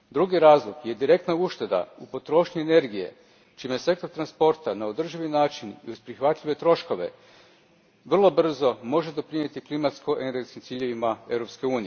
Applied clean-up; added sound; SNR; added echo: none; none; none; none.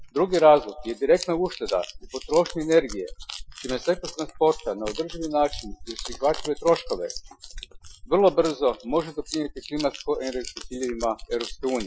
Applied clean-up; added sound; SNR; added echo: classical method Wiener filter.